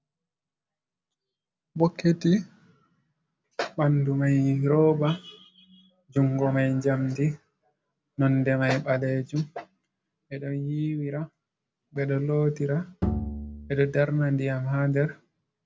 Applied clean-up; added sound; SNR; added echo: none; Bowed string instrument; 6 dB; none.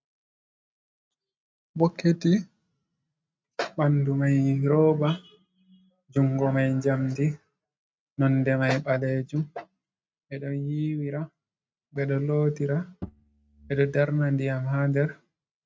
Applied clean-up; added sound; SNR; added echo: neural mask model RNNoise.